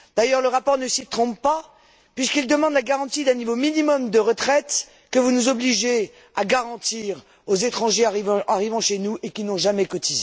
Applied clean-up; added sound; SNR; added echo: none; none; none; none.